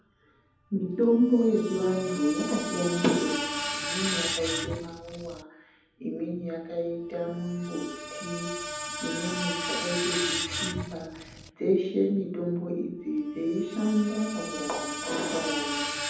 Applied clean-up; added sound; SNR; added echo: none; Screech; 6 dB; reverberation time 0.8 s.